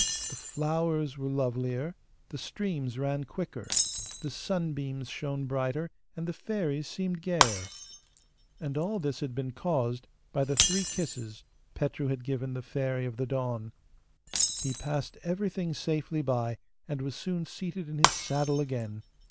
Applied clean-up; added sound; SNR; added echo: none; Shatter; 4 dB; none.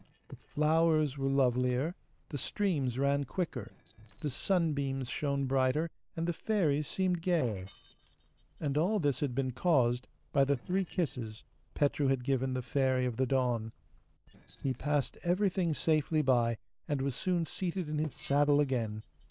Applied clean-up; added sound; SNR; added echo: neural separator model SepFormer DNS4.